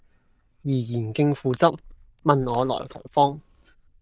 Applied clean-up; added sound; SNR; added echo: neural diffusion model UNIVERSE++.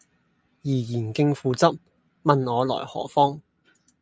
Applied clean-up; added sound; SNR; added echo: none; none; none; none.